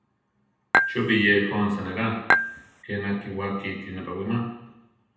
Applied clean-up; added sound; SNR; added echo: none; Dishes, pots, and pans / Chink, clink; -4 dB; reverberation time 0.9 s.